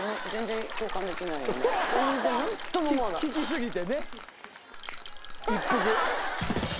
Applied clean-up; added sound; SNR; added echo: none; Rattle / Rattle (instrument); 6 dB; none.